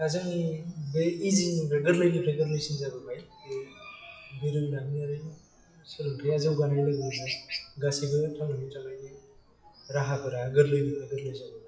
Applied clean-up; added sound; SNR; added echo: classical method WPE with log-MMSE.